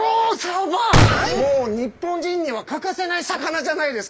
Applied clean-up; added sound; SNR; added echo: none; Gunshot, gunfire; -2 dB; none.